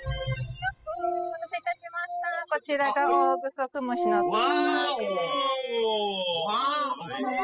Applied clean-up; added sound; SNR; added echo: classical method spectral subtraction.